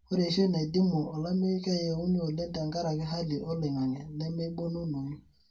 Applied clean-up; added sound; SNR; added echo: none; none; none; reverberation time 0.2 s.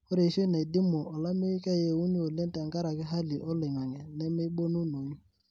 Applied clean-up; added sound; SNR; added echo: none; none; none; none.